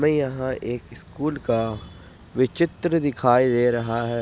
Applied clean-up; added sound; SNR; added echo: none; none; none; none.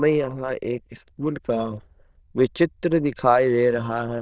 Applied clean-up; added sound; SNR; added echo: neural diffusion model UNIVERSE++.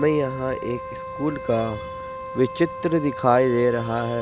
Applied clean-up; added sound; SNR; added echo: none; Wind instrument, woodwind instrument; 11 dB; none.